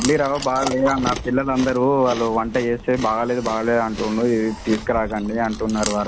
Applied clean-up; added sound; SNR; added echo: none; Chewing, mastication; 11 dB; none.